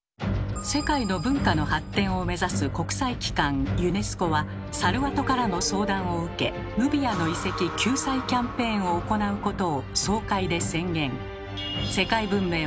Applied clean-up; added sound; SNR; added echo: none; none; none; none.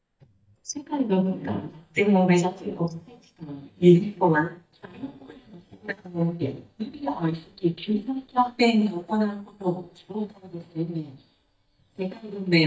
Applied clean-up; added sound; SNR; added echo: neural mask model DeepFilterNet 3.